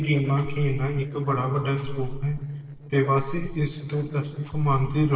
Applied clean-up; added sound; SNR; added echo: neural separator model SepFormer DNS4.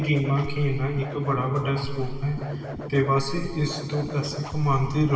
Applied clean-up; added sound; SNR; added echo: none; Scratching (performance technique); 9 dB; reverberation time 2.7 s.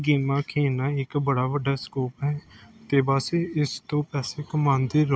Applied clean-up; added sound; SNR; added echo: none; none; none; none.